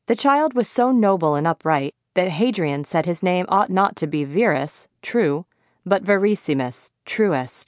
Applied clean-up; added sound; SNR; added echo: none; none; none; none.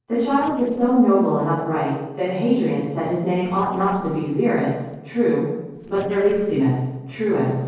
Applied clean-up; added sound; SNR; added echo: neural separator model SepFormer DNS4.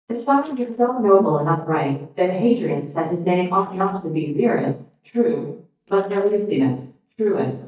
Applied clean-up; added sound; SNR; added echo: neural mask model DeepFilterNet 3.